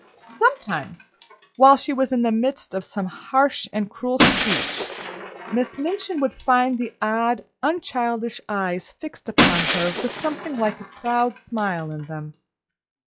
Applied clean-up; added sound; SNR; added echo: classical method log-MMSE.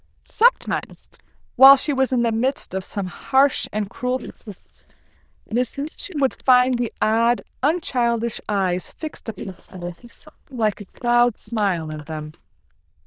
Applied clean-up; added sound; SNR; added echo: neural diffusion model UNIVERSE++.